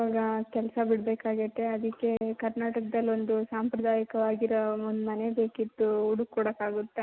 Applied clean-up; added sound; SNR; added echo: none; none; none; none.